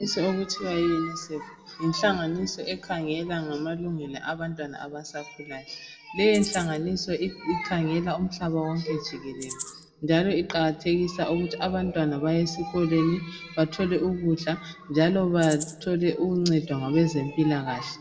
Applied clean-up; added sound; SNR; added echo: none; Rattle (instrument); 12 dB; reverberation time 0.7 s.